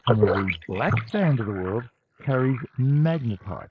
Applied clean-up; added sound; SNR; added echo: neural mask model Resemble Enhance denoiser.